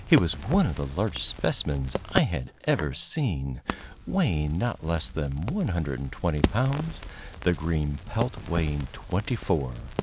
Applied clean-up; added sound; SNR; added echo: none; Crackle; 8 dB; none.